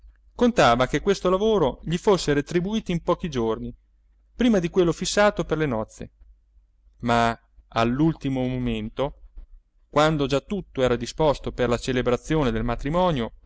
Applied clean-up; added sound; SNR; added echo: none; none; none; none.